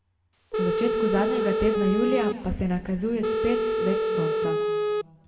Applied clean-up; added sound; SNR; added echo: none; Telephone; -3 dB; reverberation time 1.9 s.